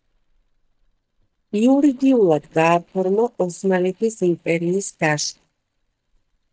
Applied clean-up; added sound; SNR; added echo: neural mask model DeepFilterNet 3.